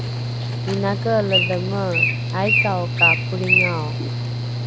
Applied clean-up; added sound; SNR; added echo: none; Bird + Mechanical fan; -4 dB; none.